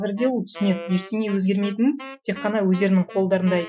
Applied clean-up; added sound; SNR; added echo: classical method Wiener filter.